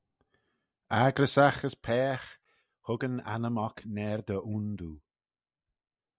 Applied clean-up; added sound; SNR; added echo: none; none; none; none.